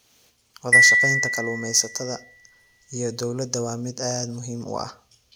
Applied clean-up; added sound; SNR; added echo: none; Marimba, xylophone; -5 dB; none.